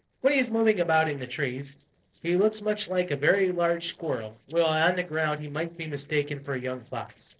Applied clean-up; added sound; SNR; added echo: neural separator model SepFormer DNS4.